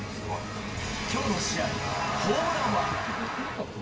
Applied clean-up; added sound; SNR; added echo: none; Fixed-wing aircraft, airplane; 10 dB; reverberation time 0.2 s.